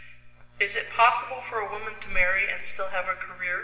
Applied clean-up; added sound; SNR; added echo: none; none; none; reverberation time 2.5 s.